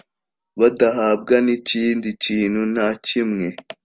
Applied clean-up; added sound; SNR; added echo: none; none; none; none.